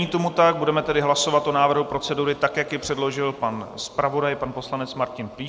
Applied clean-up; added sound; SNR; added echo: none; none; none; none.